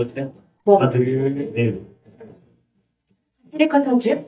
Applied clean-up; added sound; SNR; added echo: neural mask model DeepFilterNet 3.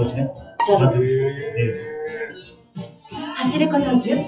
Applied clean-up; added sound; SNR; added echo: classical method WPE with log-MMSE.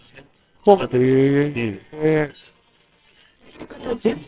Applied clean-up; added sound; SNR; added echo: neural separator model SepFormer WHAMR!.